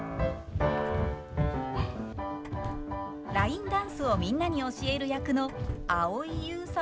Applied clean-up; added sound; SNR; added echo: none; Door / Car; 16 dB; none.